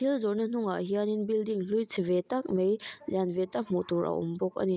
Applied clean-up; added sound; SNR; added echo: none; none; none; none.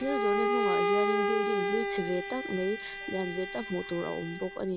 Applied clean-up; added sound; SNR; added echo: none; Bowed string instrument; -2 dB; none.